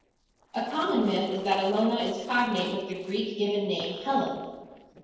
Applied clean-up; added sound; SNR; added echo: neural separator model SepFormer DNS4.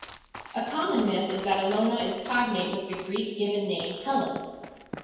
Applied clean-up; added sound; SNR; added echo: none; Run; 14 dB; reverberation time 1.1 s.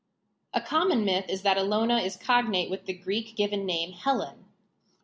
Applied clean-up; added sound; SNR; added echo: none; none; none; none.